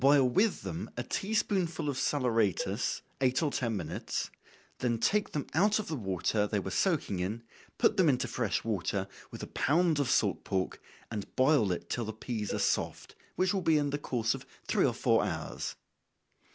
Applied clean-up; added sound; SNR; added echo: none; Cowbell; 18 dB; none.